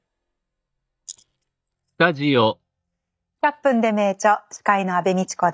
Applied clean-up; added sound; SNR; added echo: neural mask model DeepFilterNet 3.